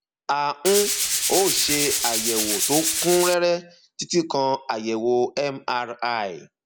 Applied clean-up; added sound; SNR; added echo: none; Tools; 0 dB; none.